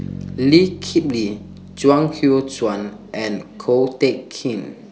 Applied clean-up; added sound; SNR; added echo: none; Bass guitar; 17 dB; none.